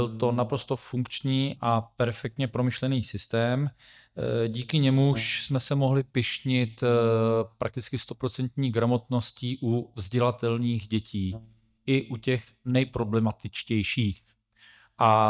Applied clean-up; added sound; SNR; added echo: neural mask model DeepFilterNet 3.